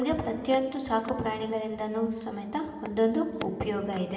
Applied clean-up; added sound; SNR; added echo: none; Walk, footsteps; 19 dB; reverberation time 2.4 s.